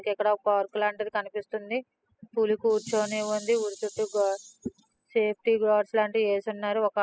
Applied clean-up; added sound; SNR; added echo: classical method spectral subtraction.